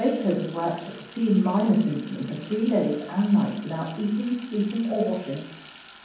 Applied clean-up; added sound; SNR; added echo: none; Sink (filling or washing); 18 dB; reverberation time 1.2 s.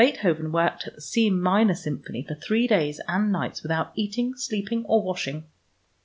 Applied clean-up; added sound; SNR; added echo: none; none; none; none.